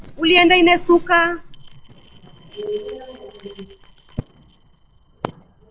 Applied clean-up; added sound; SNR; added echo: neural separator model SepFormer DNS4.